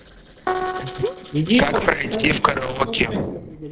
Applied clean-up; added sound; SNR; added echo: neural separator model SepFormer DNS4.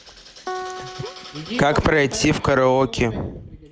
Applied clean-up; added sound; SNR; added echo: none; Piano; 16 dB; none.